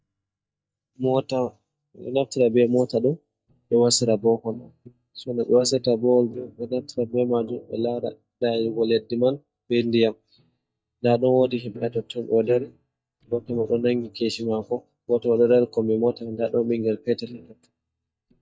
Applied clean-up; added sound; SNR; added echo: neural mask model DeepFilterNet 3.